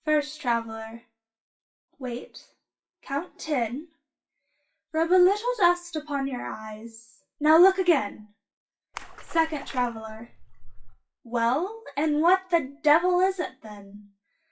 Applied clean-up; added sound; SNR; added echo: classical method WPE with log-MMSE.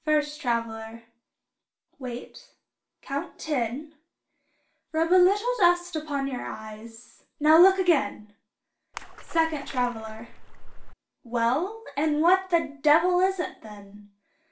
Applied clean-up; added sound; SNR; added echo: none; Splash, splatter; 9 dB; reverberation time 0.3 s.